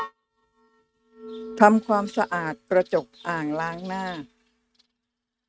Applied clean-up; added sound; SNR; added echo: neural mask model RNNoise.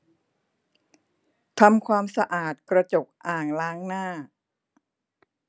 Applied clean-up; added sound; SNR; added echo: none; none; none; none.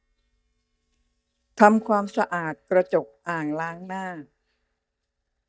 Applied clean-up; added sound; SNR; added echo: neural mask model DeepFilterNet 3.